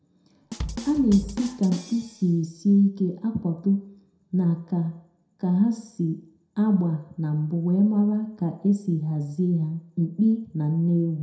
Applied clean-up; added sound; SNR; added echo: none; Drum kit; 11 dB; reverberation time 0.5 s.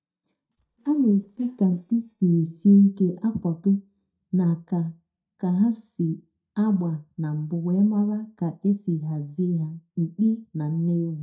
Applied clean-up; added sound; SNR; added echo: neural mask model DeepFilterNet 3.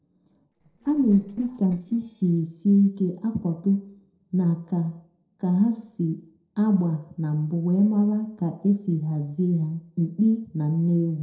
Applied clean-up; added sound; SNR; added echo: neural separator model SepFormer DNS4.